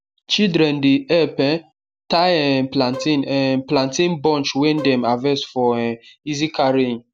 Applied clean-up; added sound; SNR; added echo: none; Bowed string instrument; 18 dB; none.